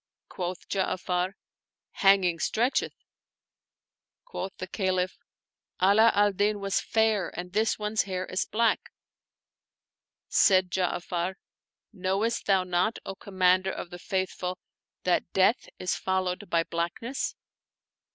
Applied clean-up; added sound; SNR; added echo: none; none; none; none.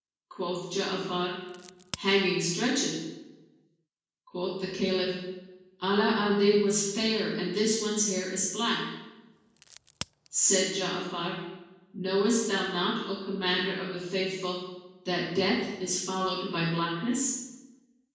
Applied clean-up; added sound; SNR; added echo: none; Crack; 18 dB; reverberation time 1.2 s.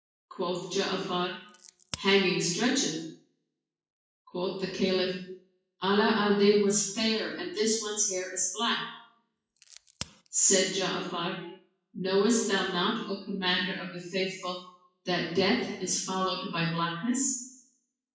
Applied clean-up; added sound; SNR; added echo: classical method WPE with log-MMSE.